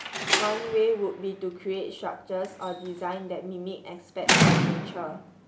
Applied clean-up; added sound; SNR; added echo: none; Slam; -3 dB; none.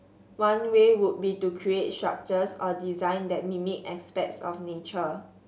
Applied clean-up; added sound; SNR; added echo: none; none; none; none.